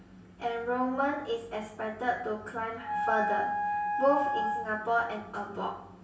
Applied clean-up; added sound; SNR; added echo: none; Wind instrument, woodwind instrument; 1 dB; reverberation time 0.1 s.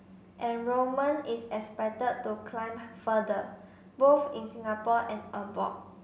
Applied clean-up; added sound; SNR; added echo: none; none; none; none.